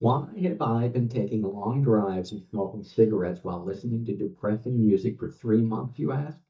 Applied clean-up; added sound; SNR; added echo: neural mask model DeepFilterNet 3.